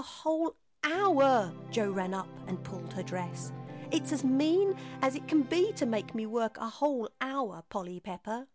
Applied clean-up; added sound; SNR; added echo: none; Organ; 14 dB; none.